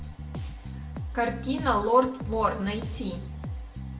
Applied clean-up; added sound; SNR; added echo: none; Bass guitar; 7 dB; reverberation time 0.7 s.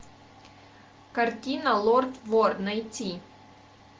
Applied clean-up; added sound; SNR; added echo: none; none; none; none.